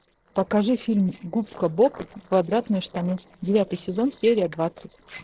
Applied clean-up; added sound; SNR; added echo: neural separator model SepFormer DNS4.